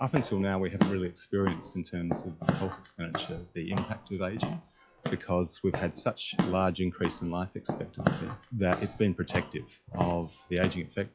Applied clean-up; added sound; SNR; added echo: classical method log-MMSE.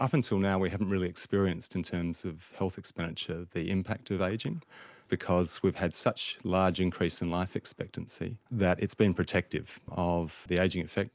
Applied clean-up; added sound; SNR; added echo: none; none; none; none.